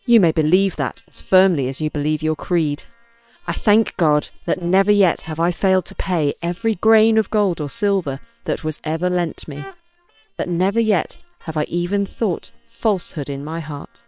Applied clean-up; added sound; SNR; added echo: neural separator model SepFormer WHAM!.